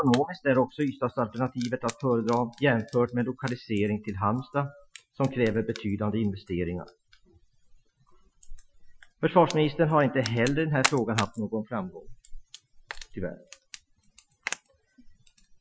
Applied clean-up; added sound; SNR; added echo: classical method Wiener filter.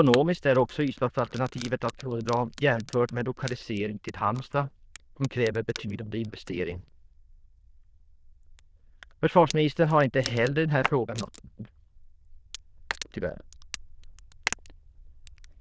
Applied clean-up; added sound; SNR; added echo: neural diffusion model UNIVERSE++.